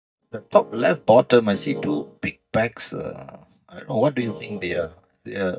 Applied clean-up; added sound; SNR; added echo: neural mask model DeepFilterNet 3.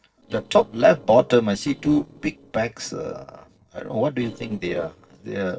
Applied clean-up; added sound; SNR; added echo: neural separator model SepFormer DNS4.